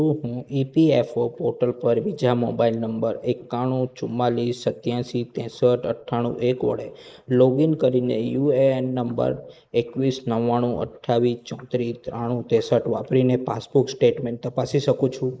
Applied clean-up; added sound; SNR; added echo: neural mask model Resemble Enhance denoiser.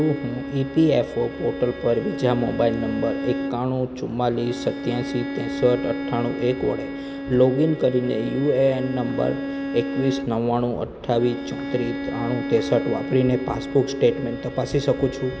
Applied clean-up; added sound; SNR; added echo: none; Bowed string instrument; 8 dB; none.